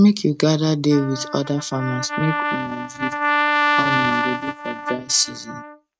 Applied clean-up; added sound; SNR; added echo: neural mask model RNNoise.